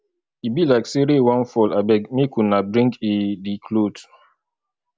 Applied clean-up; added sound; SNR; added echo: none; none; none; none.